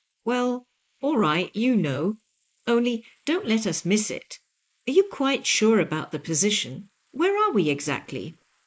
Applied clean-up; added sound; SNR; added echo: neural mask model Resemble Enhance denoiser.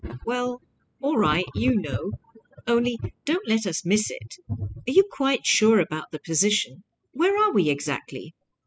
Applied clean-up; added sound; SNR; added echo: classical method spectral subtraction.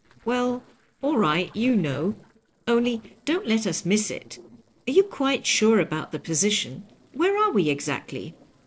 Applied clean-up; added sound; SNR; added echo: neural separator model SepFormer DNS4.